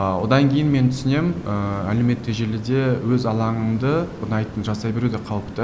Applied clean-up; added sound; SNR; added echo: none; Waves, surf; 14 dB; none.